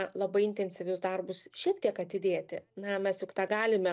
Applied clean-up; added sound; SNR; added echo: none; none; none; none.